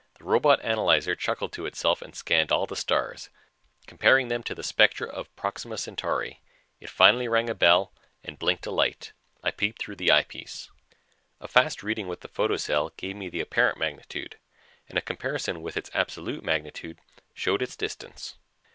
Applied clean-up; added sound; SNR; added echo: none; none; none; none.